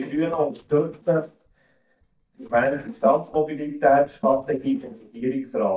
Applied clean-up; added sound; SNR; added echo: neural mask model DeepFilterNet 3.